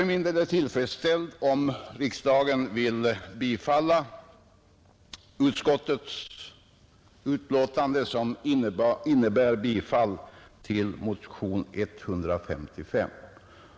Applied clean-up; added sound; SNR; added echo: none; none; none; none.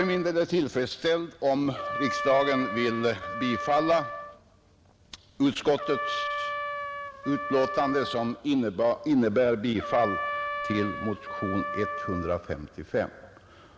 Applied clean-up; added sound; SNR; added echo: none; Trumpet; 7 dB; none.